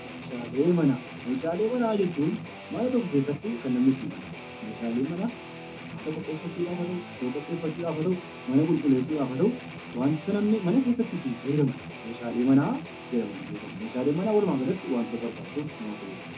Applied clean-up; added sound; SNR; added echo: none; Guitar; 13 dB; reverberation time 0.3 s.